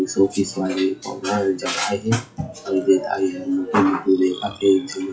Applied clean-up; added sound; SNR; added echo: classical method WPE with log-MMSE.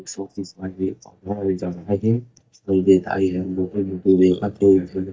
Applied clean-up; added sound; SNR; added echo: neural mask model DeepFilterNet 3.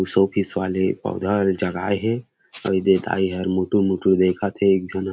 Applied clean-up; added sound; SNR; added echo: none; none; none; none.